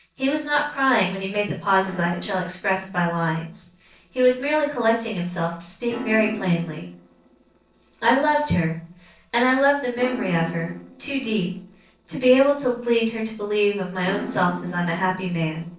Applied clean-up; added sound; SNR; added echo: neural separator model SepFormer DNS4.